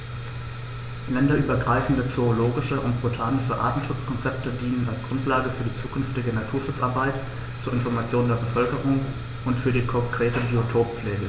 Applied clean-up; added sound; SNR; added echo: none; none; none; none.